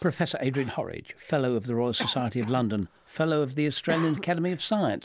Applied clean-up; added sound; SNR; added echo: none; Cough; 15 dB; none.